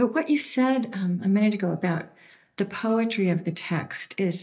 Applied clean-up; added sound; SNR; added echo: neural mask model DeepFilterNet 3.